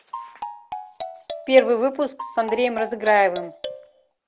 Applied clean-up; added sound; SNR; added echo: none; Marimba, xylophone; 12 dB; none.